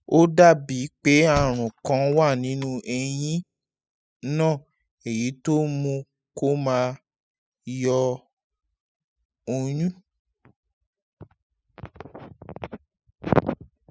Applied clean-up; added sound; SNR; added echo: classical method spectral subtraction.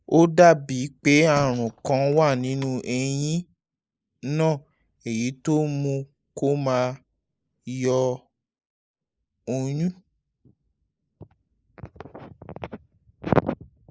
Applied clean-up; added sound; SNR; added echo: neural mask model Resemble Enhance denoiser.